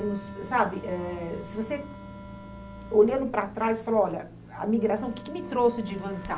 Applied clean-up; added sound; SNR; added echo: none; Wind instrument, woodwind instrument; 17 dB; none.